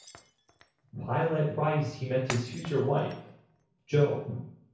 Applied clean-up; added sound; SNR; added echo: none; Shatter; 18 dB; reverberation time 0.6 s.